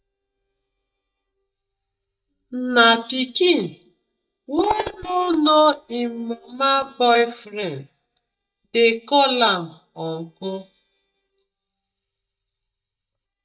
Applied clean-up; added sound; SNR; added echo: neural mask model DeepFilterNet 3.